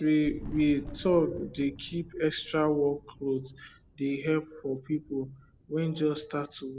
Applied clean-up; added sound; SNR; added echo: none; Thunder; 18 dB; none.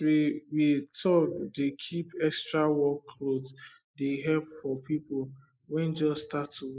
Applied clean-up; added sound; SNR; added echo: neural mask model Resemble Enhance denoiser.